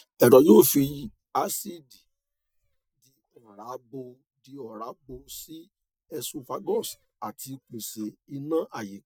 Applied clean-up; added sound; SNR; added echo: neural mask model DeepFilterNet 3.